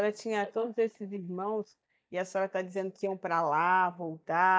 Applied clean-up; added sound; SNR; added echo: neural mask model DeepFilterNet 3.